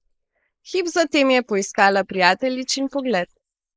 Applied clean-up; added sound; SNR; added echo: neural mask model Resemble Enhance denoiser.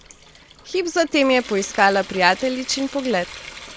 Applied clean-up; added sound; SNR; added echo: none; Trickle, dribble / Sink (filling or washing) / Water tap, faucet; 17 dB; none.